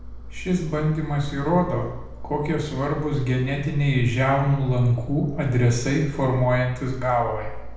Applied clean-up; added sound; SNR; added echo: none; Engine; 11 dB; reverberation time 0.9 s.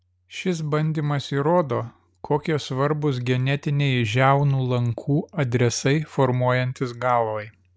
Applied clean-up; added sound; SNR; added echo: none; none; none; none.